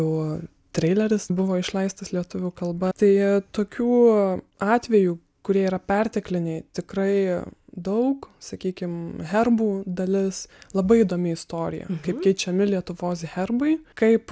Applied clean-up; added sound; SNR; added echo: none; none; none; none.